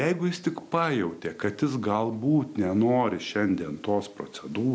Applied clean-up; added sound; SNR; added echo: none; none; none; none.